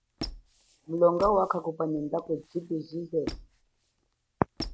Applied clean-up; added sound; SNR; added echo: none; Squeak; 13 dB; none.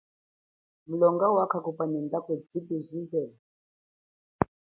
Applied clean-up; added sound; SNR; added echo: none; none; none; none.